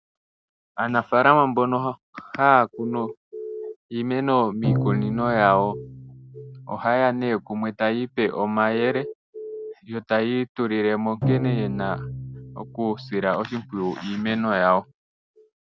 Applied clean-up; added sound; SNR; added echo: none; Bowed string instrument; 6 dB; none.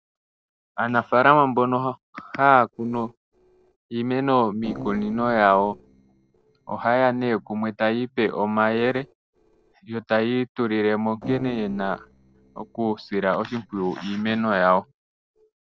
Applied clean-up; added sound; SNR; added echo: neural separator model SepFormer DNS4.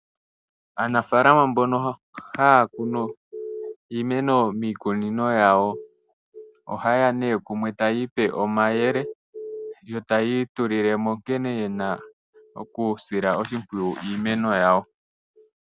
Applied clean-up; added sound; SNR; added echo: none; none; none; none.